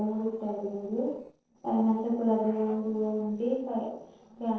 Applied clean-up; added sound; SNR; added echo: neural separator model SepFormer DNS4.